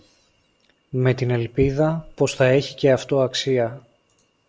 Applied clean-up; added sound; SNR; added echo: none; none; none; none.